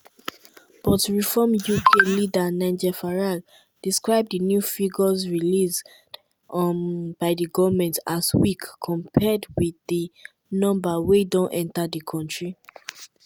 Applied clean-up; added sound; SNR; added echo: none; none; none; none.